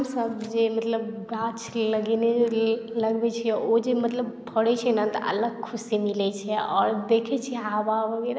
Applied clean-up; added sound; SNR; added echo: none; none; none; none.